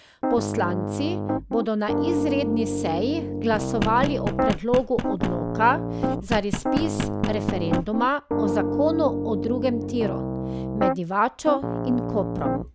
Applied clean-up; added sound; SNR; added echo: none; Knock + Piano; 0 dB; none.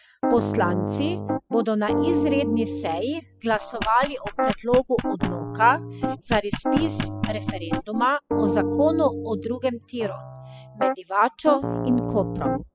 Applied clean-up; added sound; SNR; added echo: classical method spectral subtraction.